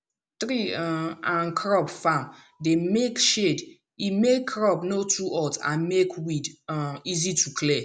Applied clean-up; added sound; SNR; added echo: none; none; none; none.